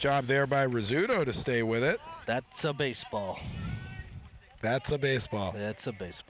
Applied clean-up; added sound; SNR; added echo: none; none; none; none.